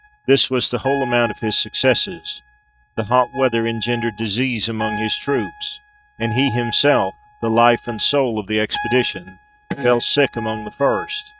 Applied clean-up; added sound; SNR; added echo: neural mask model RNNoise.